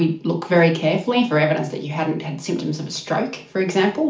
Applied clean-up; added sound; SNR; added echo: none; none; none; reverberation time 0.4 s.